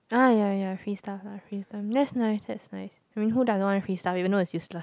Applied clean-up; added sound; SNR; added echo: none; none; none; none.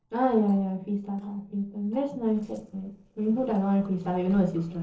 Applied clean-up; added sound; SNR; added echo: neural separator model SepFormer DNS4.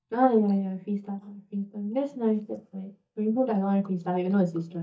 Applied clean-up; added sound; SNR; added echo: neural mask model DeepFilterNet 3.